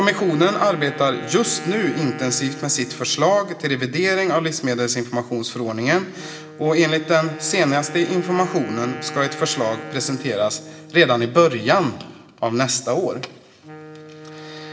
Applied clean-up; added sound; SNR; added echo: none; Wind instrument, woodwind instrument; 15 dB; reverberation time 1.0 s.